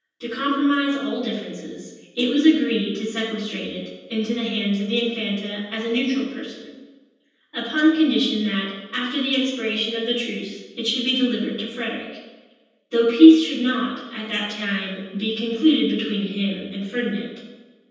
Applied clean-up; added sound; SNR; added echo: none; none; none; reverberation time 1.1 s.